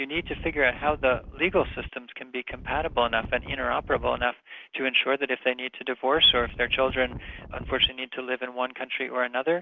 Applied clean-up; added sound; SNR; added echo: none; Wind; 12 dB; none.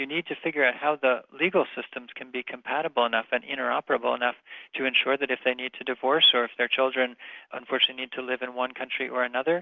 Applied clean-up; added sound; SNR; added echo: none; none; none; none.